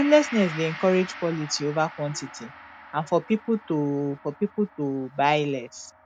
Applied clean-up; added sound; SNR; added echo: none; Gong; 16 dB; none.